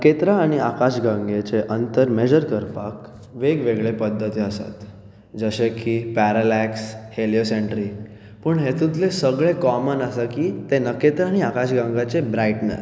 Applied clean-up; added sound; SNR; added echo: none; none; none; none.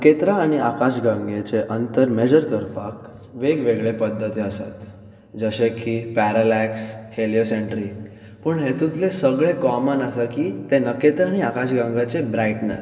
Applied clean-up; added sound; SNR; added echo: none; none; none; reverberation time 1.8 s.